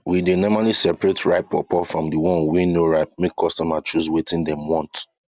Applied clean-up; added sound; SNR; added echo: none; none; none; none.